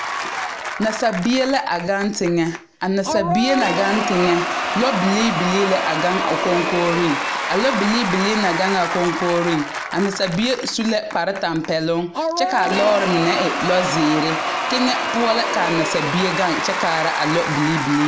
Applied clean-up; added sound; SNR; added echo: none; Applause / Crowd / Cheering; 3 dB; none.